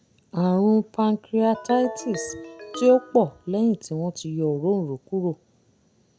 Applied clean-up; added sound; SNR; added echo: none; Ringtone; 14 dB; none.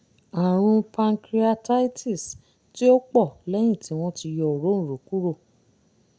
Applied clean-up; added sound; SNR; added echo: none; none; none; none.